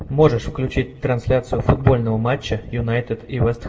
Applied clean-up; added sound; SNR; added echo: none; none; none; reverberation time 1.0 s.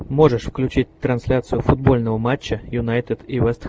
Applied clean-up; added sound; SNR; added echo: none; none; none; none.